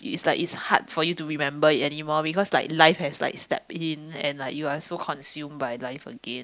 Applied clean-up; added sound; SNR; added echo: none; none; none; none.